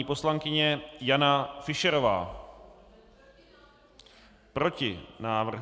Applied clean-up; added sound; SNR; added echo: none; none; none; none.